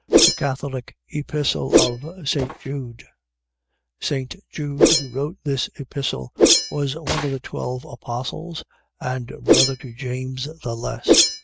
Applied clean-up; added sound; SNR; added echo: neural mask model RNNoise.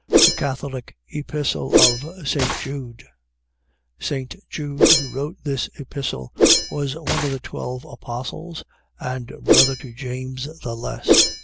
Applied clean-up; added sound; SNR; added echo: none; Whoosh, swoosh, swish; -4 dB; none.